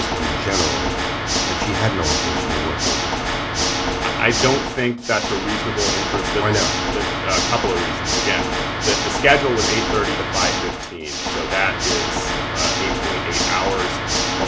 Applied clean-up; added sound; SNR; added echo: none; Water / Mechanisms; -2 dB; reverberation time 0.2 s.